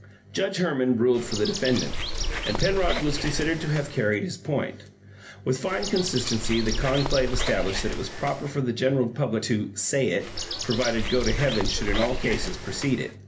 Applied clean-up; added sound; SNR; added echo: none; Bird; 3 dB; reverberation time 0.3 s.